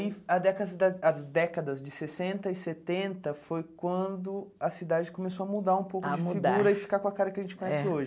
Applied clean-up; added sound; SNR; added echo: none; none; none; none.